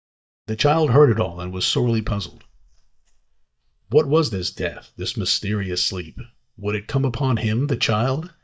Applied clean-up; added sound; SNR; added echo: neural mask model DeepFilterNet 3.